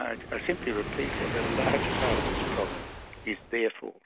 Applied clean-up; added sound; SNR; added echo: none; Waves, surf; 0 dB; none.